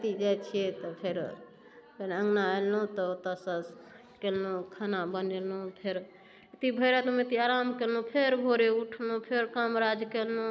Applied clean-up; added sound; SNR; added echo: none; none; none; none.